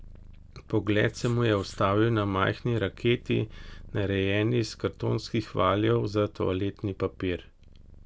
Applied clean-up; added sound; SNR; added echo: none; Purr + Writing; 20 dB; none.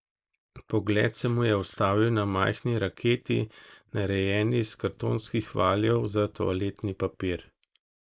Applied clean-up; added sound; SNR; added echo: neural mask model Resemble Enhance denoiser.